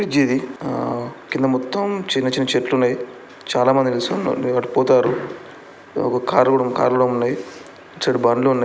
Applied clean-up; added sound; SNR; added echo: none; none; none; none.